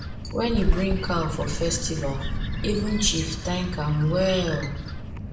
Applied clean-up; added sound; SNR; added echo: none; Bird; 2 dB; reverberation time 0.7 s.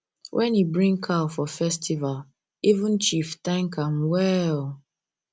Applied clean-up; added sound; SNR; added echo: none; none; none; none.